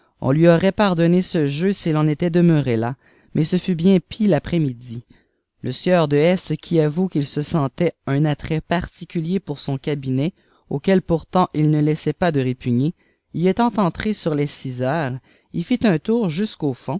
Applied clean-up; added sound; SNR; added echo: none; none; none; none.